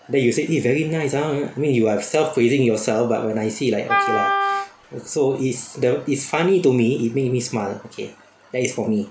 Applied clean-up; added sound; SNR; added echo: none; Wind instrument, woodwind instrument; 2 dB; none.